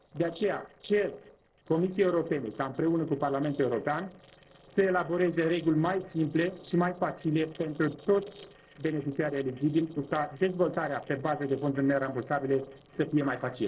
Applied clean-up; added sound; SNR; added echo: neural separator model SepFormer DNS4.